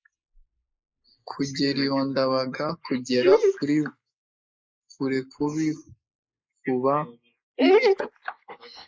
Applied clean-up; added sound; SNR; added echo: neural mask model Resemble Enhance denoiser.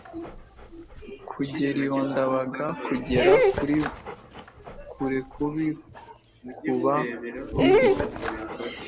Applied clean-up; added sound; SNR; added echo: none; Dog; 0 dB; none.